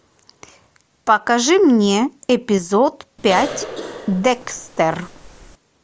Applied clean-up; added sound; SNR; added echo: none; Cough; 12 dB; none.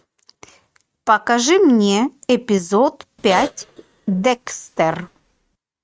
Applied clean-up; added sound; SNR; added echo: neural mask model RNNoise.